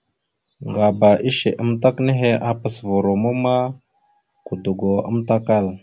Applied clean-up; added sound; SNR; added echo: none; none; none; none.